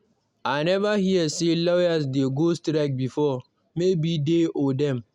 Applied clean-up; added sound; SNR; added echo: none; none; none; none.